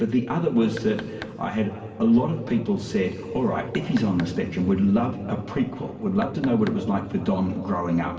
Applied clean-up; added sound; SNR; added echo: none; Knock; 19 dB; reverberation time 2.7 s.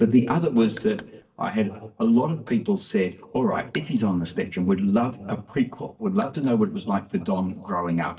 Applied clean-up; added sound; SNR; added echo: neural mask model DeepFilterNet 3.